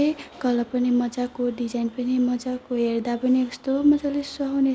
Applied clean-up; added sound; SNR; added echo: none; none; none; none.